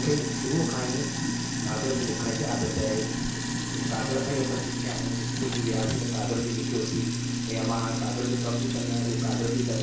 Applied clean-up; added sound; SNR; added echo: none; Sink (filling or washing); -3 dB; reverberation time 0.6 s.